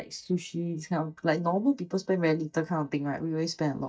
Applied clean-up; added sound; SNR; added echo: neural mask model DeepFilterNet 3.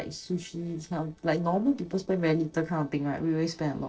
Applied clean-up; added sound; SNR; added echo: neural separator model SepFormer DNS4.